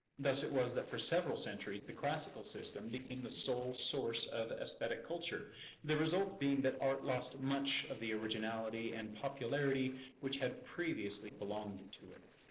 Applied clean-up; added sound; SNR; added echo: neural separator model SepFormer DNS4.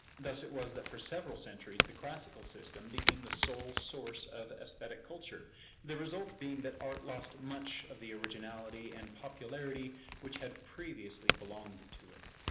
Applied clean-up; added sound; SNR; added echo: none; Crack / Crackle; -4 dB; reverberation time 0.8 s.